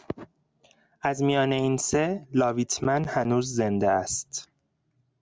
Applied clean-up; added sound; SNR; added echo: none; none; none; none.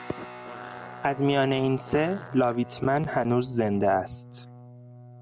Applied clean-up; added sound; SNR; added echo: none; Fart + Guitar; 16 dB; none.